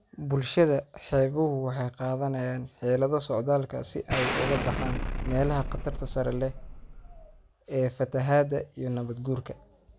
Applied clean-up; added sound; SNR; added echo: none; Explosion; 4 dB; none.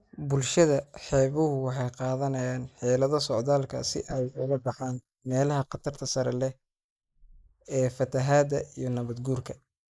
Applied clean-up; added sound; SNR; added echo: neural mask model Resemble Enhance denoiser.